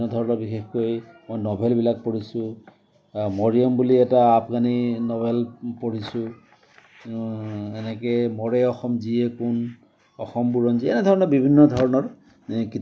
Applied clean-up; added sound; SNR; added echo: none; none; none; none.